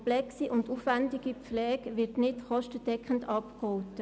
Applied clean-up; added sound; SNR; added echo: none; none; none; none.